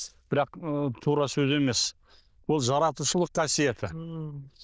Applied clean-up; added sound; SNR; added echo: neural diffusion model UNIVERSE++.